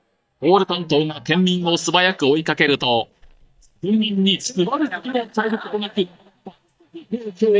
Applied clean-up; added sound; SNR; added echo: neural mask model DeepFilterNet 3.